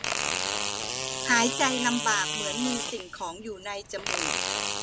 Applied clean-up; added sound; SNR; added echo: none; Fart; 0 dB; none.